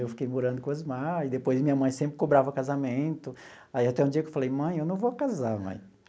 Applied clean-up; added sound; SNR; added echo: none; none; none; none.